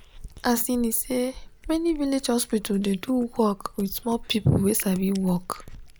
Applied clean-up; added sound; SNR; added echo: none; Cat; 18 dB; none.